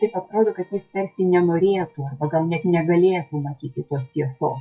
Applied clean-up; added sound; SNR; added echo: classical method WPE with log-MMSE.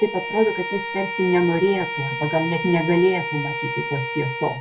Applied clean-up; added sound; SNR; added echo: none; Bowed string instrument; 6 dB; reverberation time 0.2 s.